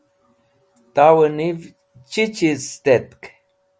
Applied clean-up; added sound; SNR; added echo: none; none; none; none.